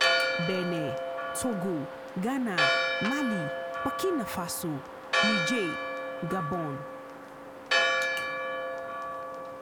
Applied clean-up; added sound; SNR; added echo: none; Church bell; -3 dB; none.